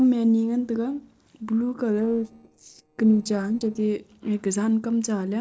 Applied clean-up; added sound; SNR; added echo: neural separator model SepFormer DNS4.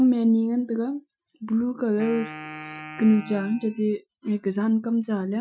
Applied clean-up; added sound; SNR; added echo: classical method Wiener filter.